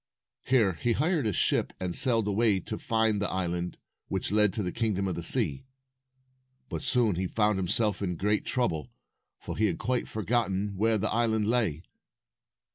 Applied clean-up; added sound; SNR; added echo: none; none; none; none.